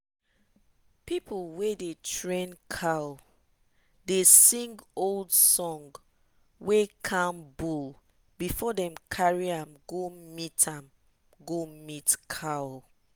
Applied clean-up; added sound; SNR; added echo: none; none; none; none.